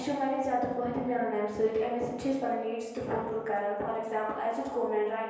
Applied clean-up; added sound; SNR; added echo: none; none; none; reverberation time 1.2 s.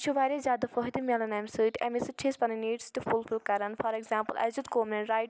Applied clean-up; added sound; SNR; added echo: none; none; none; none.